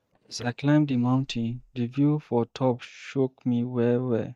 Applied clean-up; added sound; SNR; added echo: neural mask model DeepFilterNet 3.